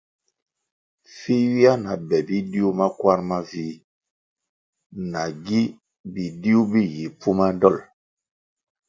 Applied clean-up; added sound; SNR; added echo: none; none; none; none.